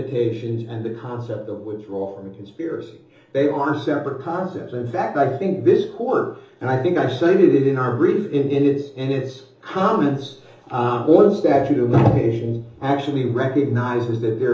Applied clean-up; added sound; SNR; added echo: none; none; none; reverberation time 1.2 s.